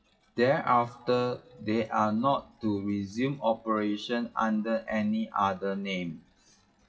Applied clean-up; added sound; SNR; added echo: classical method WPE with log-MMSE.